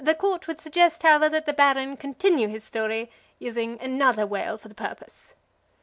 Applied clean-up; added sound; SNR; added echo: none; none; none; none.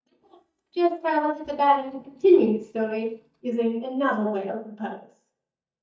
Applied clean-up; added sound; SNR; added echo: neural mask model DeepFilterNet 3.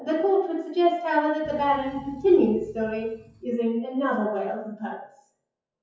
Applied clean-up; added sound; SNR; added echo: classical method WPE with log-MMSE.